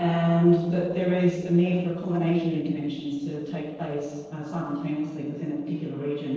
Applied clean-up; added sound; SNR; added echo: neural separator model SepFormer DNS4.